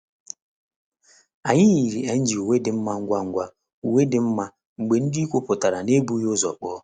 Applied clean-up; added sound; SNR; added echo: none; none; none; none.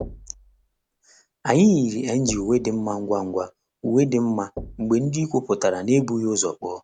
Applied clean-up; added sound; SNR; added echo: none; Knock / Wood; 20 dB; none.